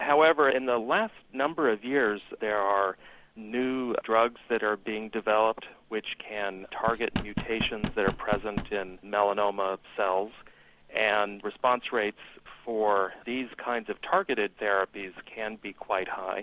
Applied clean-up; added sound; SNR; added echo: none; Knock; 6 dB; none.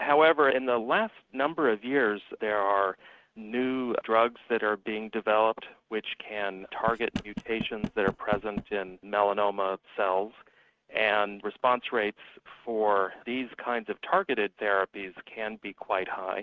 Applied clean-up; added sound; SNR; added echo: neural mask model RNNoise.